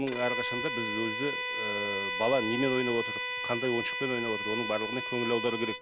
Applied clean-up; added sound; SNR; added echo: none; Bowed string instrument; 2 dB; none.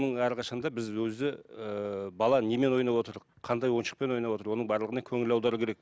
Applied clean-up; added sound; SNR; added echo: none; none; none; none.